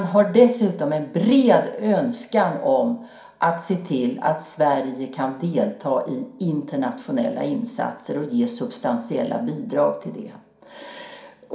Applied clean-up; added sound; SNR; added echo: none; none; none; reverberation time 0.5 s.